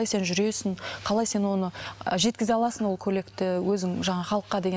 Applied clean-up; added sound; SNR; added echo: none; none; none; none.